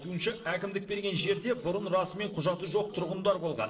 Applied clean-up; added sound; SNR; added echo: neural separator model SepFormer DNS4.